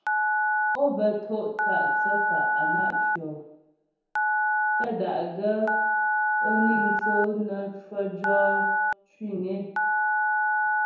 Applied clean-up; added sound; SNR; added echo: none; Telephone; -4 dB; reverberation time 1.0 s.